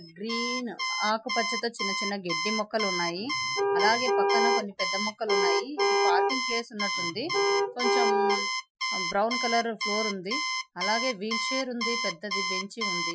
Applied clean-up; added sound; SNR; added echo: classical method Wiener filter.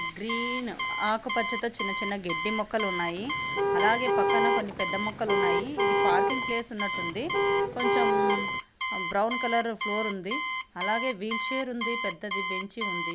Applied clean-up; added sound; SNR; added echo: none; Car + Alarm; -4 dB; none.